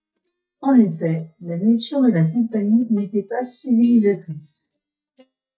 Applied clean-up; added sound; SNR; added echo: neural mask model DeepFilterNet 3.